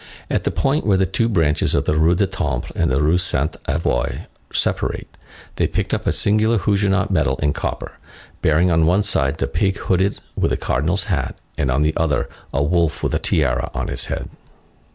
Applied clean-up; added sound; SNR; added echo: none; none; none; none.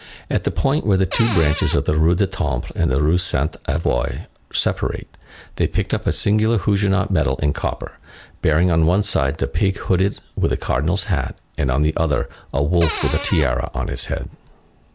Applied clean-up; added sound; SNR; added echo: none; Cupboard open or close; 8 dB; none.